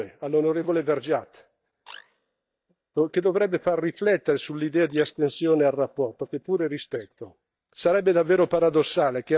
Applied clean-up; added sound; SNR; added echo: neural mask model DeepFilterNet 3.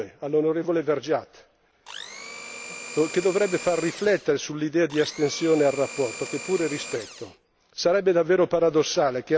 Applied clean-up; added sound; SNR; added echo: none; Domestic sounds, home sounds; 13 dB; none.